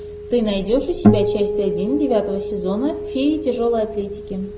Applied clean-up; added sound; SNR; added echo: none; Acoustic guitar; 2 dB; none.